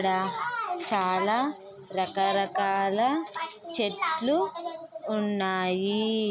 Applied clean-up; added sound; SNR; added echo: none; none; none; none.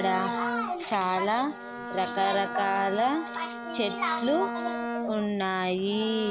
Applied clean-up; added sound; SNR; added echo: none; Bowed string instrument; 8 dB; none.